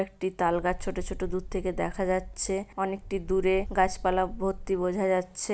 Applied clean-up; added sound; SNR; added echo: none; Wind; 9 dB; none.